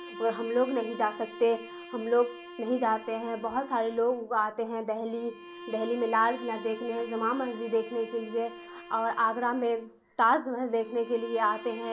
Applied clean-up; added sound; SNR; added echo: none; Bowed string instrument; 15 dB; none.